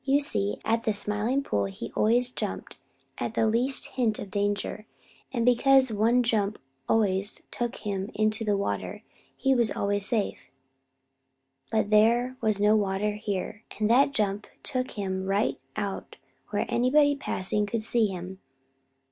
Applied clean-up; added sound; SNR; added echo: none; none; none; none.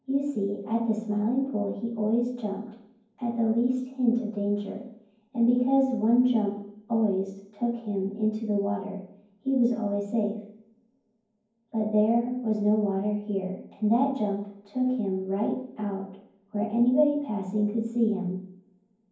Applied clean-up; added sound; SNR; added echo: none; none; none; reverberation time 0.9 s.